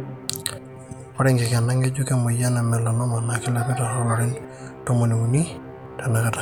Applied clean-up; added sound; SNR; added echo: none; Musical instrument; 16 dB; none.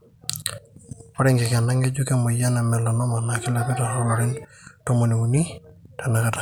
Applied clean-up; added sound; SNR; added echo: none; none; none; none.